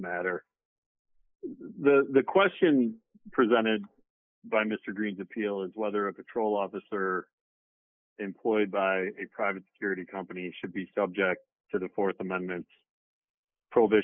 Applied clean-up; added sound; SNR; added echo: neural mask model Resemble Enhance denoiser.